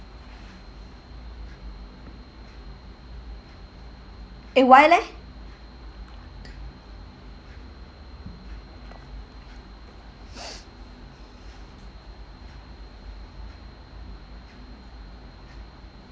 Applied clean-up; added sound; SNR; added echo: none; none; none; none.